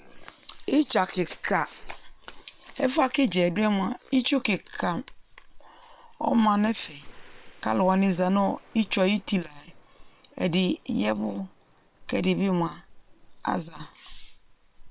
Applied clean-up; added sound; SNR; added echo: neural separator model SepFormer WHAM!.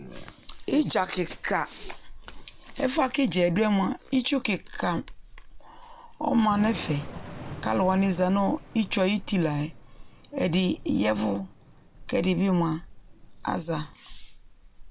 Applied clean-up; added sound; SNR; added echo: none; Thunder / Rain; 15 dB; none.